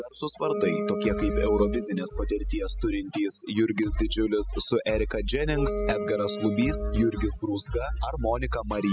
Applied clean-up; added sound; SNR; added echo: classical method spectral subtraction.